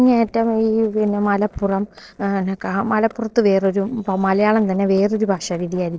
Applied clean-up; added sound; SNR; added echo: neural separator model SepFormer DNS4.